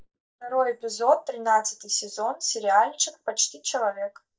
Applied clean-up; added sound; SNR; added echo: neural mask model DeepFilterNet 3.